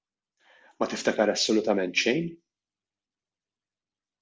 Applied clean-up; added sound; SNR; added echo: none; none; none; none.